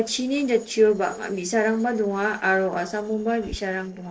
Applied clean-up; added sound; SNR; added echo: neural separator model SepFormer DNS4.